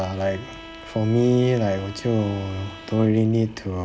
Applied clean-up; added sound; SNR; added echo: none; Bowed string instrument; 19 dB; none.